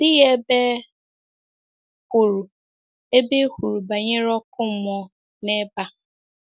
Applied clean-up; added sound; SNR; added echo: none; none; none; none.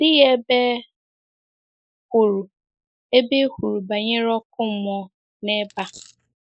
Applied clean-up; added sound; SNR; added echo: neural mask model Resemble Enhance denoiser.